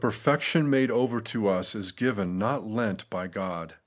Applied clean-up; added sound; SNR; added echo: none; none; none; none.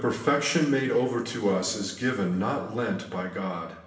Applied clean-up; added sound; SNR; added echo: none; none; none; reverberation time 1.1 s.